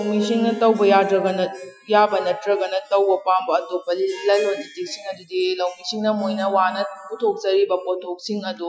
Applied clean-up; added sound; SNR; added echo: classical method Wiener filter.